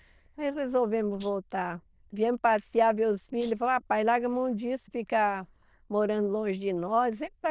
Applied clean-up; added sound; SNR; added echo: neural diffusion model UNIVERSE++.